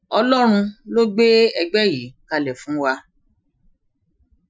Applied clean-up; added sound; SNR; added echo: classical method Wiener filter.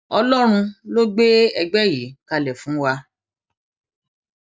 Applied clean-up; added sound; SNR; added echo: none; none; none; none.